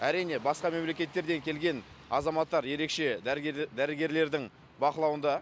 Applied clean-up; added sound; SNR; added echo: none; none; none; none.